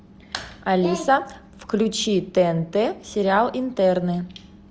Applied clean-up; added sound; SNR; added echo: none; none; none; none.